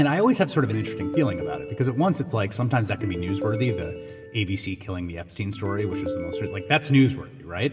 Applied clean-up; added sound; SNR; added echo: none; Ringtone; 9 dB; reverberation time 1.8 s.